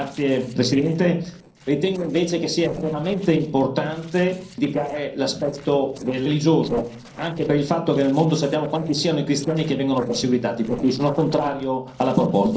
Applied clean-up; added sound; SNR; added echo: neural separator model SepFormer DNS4.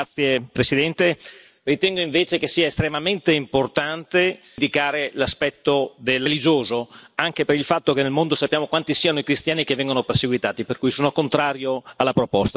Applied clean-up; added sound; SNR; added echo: none; none; none; none.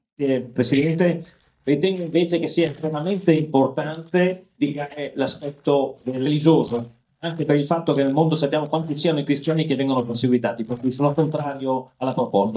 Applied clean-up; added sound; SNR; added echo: neural mask model DeepFilterNet 3.